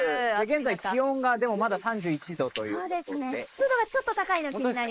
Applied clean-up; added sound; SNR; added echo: neural mask model Resemble Enhance denoiser.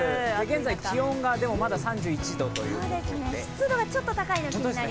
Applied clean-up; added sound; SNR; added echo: none; Rain + Wild animals; 14 dB; none.